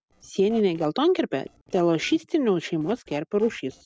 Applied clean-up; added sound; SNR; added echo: neural separator model SepFormer DNS4.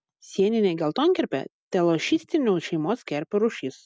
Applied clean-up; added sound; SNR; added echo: none; none; none; none.